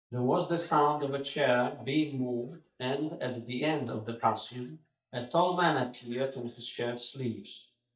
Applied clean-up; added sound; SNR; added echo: neural mask model DeepFilterNet 3.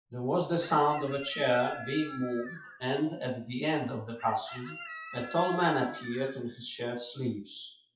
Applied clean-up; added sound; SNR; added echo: classical method WPE with log-MMSE.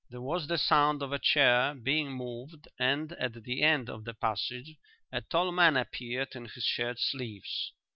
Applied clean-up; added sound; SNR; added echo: none; none; none; none.